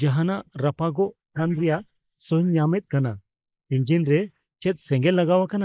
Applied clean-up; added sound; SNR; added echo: neural mask model Resemble Enhance denoiser.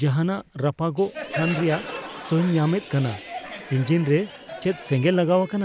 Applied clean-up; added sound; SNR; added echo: none; Crowd; 13 dB; none.